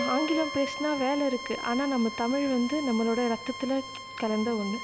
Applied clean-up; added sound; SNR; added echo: none; Bowed string instrument + Piano; 9 dB; none.